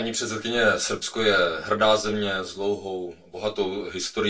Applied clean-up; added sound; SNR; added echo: none; none; none; reverberation time 0.2 s.